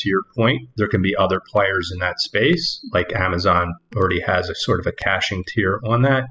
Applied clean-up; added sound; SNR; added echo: classical method spectral subtraction.